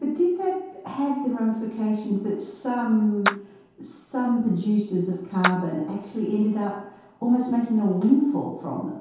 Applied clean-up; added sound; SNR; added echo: none; Clapping; 7 dB; reverberation time 0.8 s.